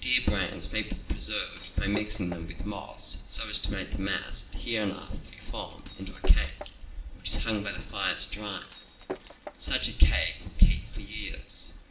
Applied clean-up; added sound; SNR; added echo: none; Shatter; 15 dB; reverberation time 1.7 s.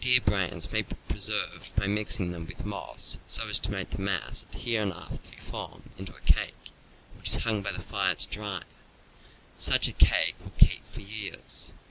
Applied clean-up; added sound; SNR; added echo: none; none; none; none.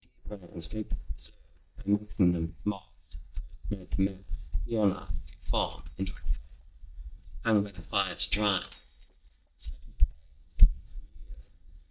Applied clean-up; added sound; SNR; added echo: neural mask model DeepFilterNet 3.